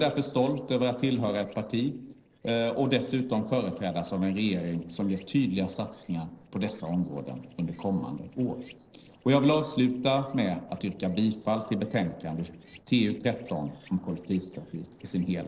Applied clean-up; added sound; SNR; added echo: neural separator model SepFormer DNS4.